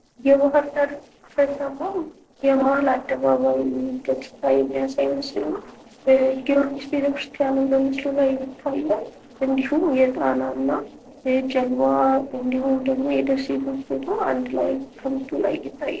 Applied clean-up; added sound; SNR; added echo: neural separator model SepFormer DNS4.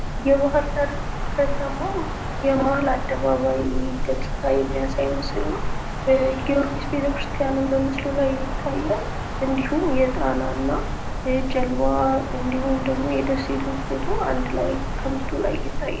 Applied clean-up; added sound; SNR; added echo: none; Wind; 2 dB; reverberation time 0.5 s.